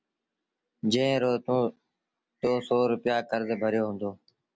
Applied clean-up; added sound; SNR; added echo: none; none; none; none.